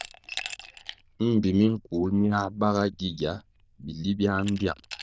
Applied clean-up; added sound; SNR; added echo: neural diffusion model UNIVERSE++.